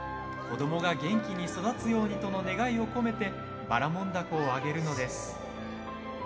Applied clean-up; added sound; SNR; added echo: none; Bowed string instrument; 18 dB; none.